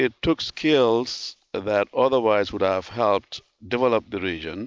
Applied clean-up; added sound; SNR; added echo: none; none; none; none.